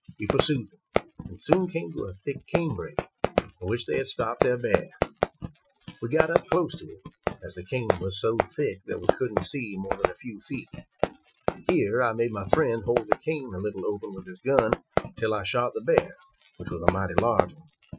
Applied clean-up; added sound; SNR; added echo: classical method Wiener filter.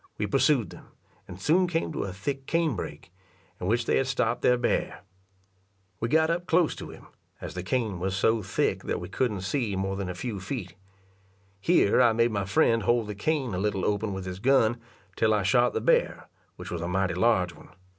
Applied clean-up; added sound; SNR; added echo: none; none; none; none.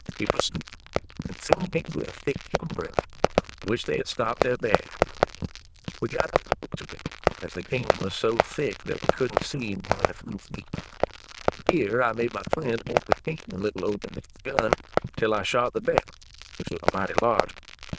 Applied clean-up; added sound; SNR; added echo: neural diffusion model UNIVERSE++.